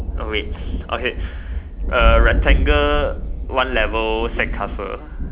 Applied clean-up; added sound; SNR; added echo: none; Thunder; -2 dB; none.